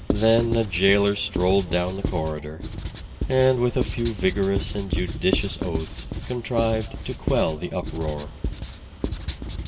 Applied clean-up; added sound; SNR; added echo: none; Writing; 5 dB; reverberation time 2.3 s.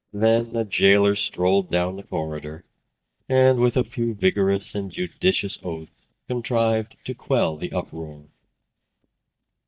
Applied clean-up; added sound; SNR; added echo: neural mask model DeepFilterNet 3.